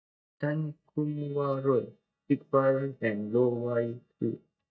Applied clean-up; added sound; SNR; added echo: neural mask model DeepFilterNet 3.